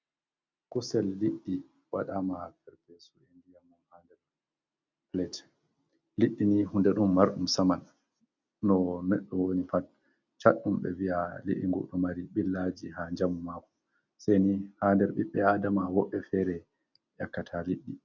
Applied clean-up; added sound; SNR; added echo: none; none; none; none.